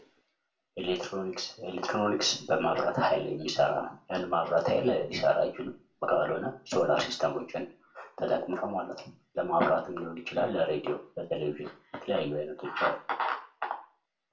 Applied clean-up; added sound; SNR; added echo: none; none; none; reverberation time 0.3 s.